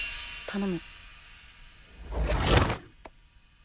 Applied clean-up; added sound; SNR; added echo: none; Hi-hat; 14 dB; none.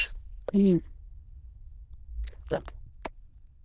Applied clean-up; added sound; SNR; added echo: neural diffusion model UNIVERSE++.